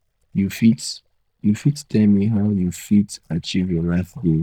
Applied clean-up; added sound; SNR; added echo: neural mask model DeepFilterNet 3.